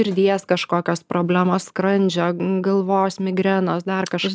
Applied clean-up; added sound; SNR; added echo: none; none; none; none.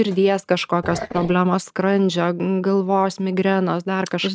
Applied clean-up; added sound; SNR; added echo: neural mask model RNNoise.